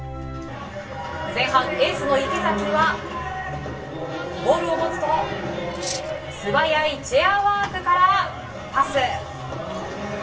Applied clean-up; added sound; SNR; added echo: none; Cutlery, silverware; 12 dB; reverberation time 0.3 s.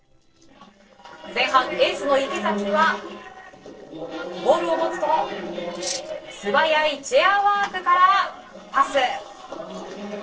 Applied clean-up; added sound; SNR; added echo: neural separator model SepFormer DNS4.